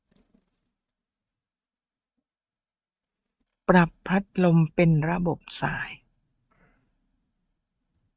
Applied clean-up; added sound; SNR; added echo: neural mask model RNNoise.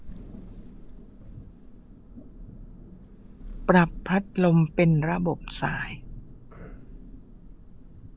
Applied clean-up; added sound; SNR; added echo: none; Thunder; 14 dB; none.